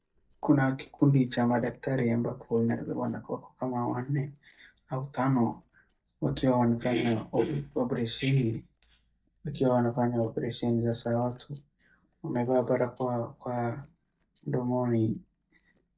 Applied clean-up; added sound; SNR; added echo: neural mask model DeepFilterNet 3.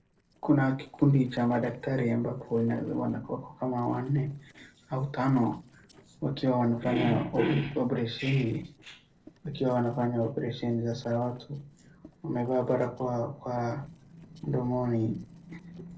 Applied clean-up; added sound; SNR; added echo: neural separator model SepFormer DNS4.